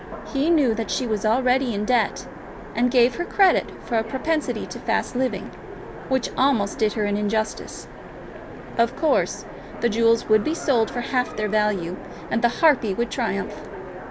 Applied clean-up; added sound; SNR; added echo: none; Train; 12 dB; none.